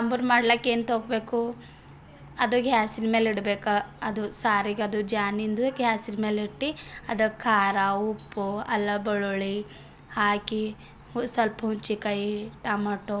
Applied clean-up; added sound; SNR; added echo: none; none; none; none.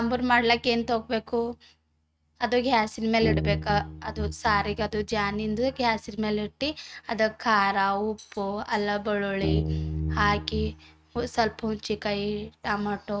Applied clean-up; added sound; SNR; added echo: neural mask model RNNoise.